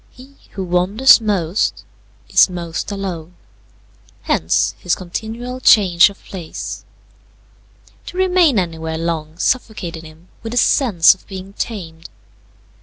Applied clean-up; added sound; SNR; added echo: none; none; none; none.